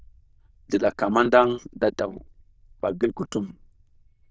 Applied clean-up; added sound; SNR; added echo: neural diffusion model UNIVERSE++.